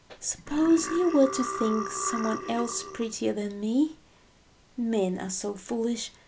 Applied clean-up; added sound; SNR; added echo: none; Burping, eructation; 7 dB; none.